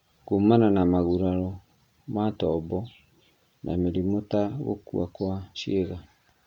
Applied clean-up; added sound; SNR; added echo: none; none; none; none.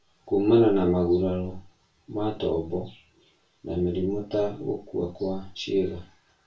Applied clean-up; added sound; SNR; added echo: none; none; none; reverberation time 0.2 s.